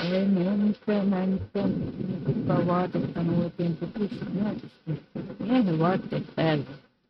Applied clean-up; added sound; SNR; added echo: neural mask model RNNoise.